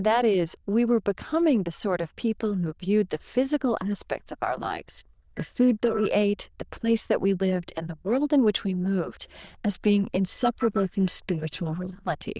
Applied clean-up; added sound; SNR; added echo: neural diffusion model UNIVERSE++.